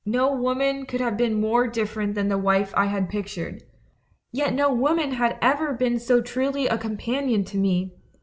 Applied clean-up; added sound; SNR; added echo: none; none; none; none.